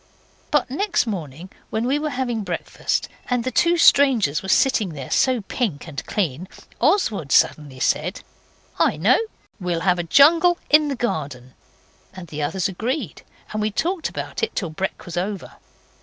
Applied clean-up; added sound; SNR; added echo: none; none; none; none.